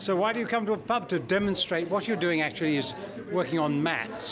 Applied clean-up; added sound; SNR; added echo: none; none; none; none.